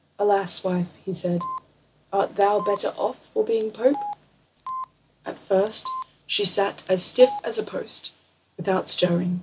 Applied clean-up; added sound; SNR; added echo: none; Telephone; 14 dB; none.